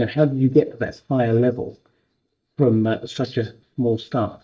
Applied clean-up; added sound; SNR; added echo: neural mask model DeepFilterNet 3.